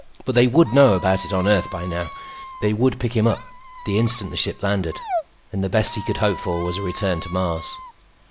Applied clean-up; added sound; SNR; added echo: none; Squeak; 14 dB; none.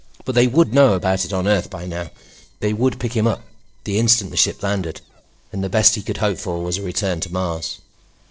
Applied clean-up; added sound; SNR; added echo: neural separator model SepFormer DNS4.